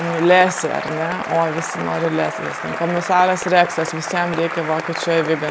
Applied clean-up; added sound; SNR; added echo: none; Applause / Cheering; 8 dB; none.